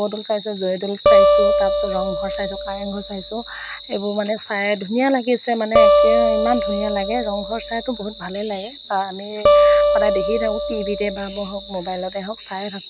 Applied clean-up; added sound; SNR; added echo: none; Acoustic guitar; -4 dB; none.